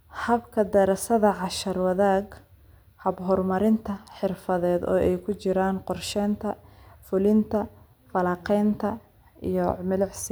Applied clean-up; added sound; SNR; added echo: none; none; none; none.